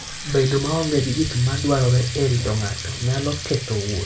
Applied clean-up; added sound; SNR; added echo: none; Water tap, faucet; 10 dB; reverberation time 0.3 s.